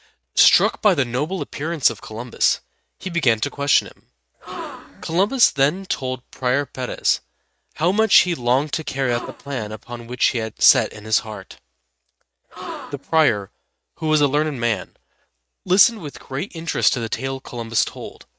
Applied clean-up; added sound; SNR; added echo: neural mask model RNNoise.